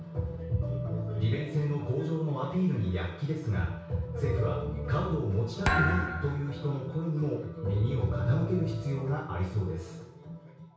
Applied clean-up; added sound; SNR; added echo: none; Thump, thud; 2 dB; reverberation time 0.6 s.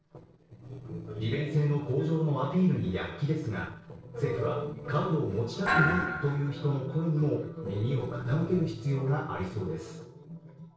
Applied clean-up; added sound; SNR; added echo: neural separator model SepFormer DNS4.